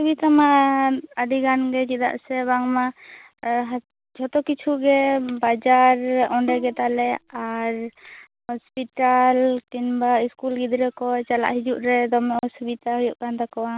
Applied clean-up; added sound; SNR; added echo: none; Bowed string instrument; 18 dB; none.